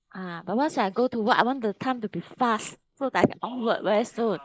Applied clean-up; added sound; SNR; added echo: neural mask model Resemble Enhance denoiser.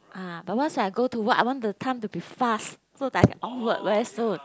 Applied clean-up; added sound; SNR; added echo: none; none; none; none.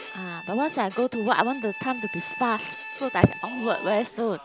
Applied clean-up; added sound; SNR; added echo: none; Bowed string instrument; 12 dB; none.